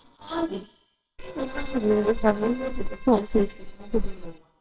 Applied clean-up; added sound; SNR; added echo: neural separator model SepFormer WHAMR!.